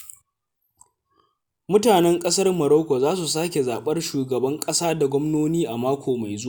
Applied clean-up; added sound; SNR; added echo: none; none; none; none.